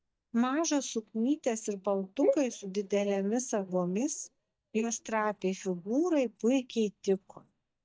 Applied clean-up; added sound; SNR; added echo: neural mask model DeepFilterNet 3.